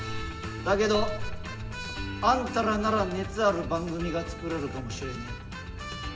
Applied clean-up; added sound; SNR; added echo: none; none; none; reverberation time 2.9 s.